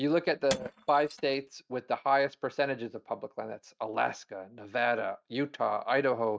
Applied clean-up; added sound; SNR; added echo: neural mask model RNNoise.